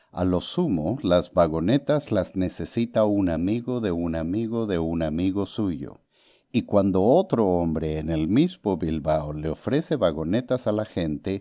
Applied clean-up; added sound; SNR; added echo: none; none; none; none.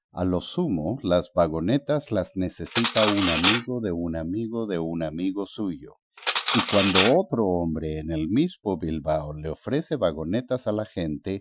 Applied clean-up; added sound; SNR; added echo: classical method Wiener filter.